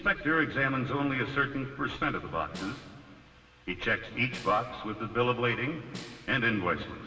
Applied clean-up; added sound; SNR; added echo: none; Snare drum; 18 dB; reverberation time 2.6 s.